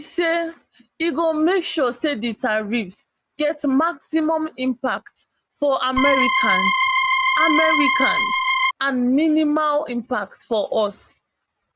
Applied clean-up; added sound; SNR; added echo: none; Organ; -3 dB; none.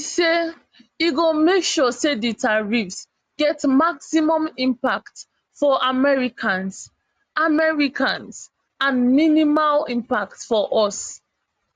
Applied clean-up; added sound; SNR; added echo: none; none; none; none.